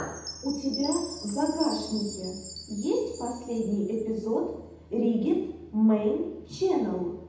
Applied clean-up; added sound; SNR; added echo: none; Chime; 14 dB; reverberation time 0.8 s.